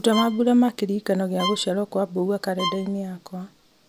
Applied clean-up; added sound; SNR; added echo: none; Bowed string instrument; 11 dB; none.